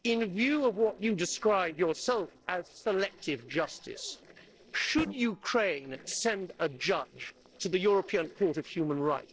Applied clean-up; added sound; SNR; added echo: neural separator model SepFormer DNS4.